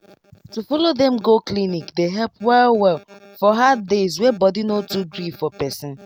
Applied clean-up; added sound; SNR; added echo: none; none; none; none.